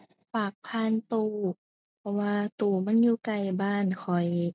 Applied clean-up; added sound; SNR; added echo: none; none; none; none.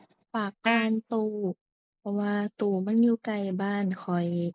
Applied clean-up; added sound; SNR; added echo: neural mask model Resemble Enhance denoiser.